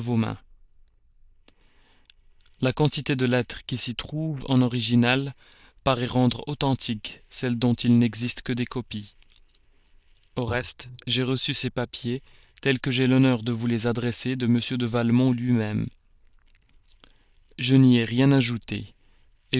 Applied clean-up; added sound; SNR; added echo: neural diffusion model UNIVERSE++.